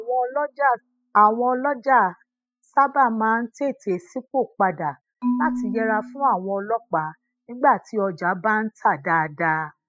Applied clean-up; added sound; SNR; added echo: classical method spectral subtraction.